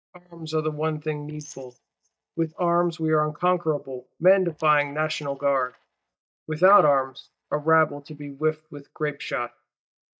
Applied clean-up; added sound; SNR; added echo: neural mask model DeepFilterNet 3.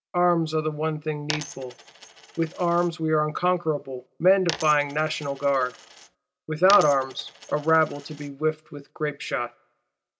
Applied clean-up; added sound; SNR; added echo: none; Coin (dropping); 14 dB; none.